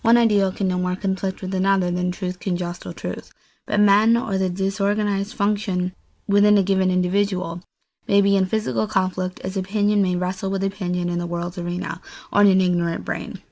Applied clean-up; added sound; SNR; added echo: none; none; none; none.